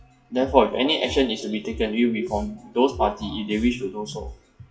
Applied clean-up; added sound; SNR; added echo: classical method WPE with log-MMSE.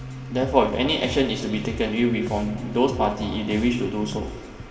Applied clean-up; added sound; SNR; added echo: none; Bass guitar; 12 dB; reverberation time 2.0 s.